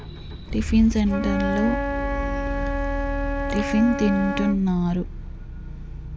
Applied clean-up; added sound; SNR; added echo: none; Rattle / Engine starting / Car + Wind instrument, woodwind instrument; 2 dB; none.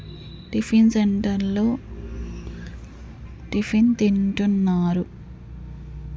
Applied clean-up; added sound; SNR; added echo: none; none; none; none.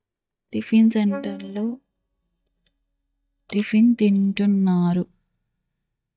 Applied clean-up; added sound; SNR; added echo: neural mask model DeepFilterNet 3.